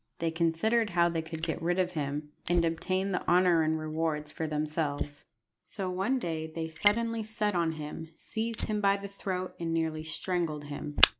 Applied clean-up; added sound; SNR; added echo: neural mask model Resemble Enhance denoiser.